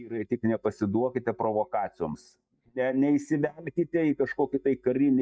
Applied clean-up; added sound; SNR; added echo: neural mask model DeepFilterNet 3.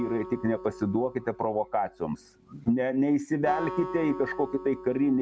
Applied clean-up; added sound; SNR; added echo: none; Acoustic guitar; 13 dB; none.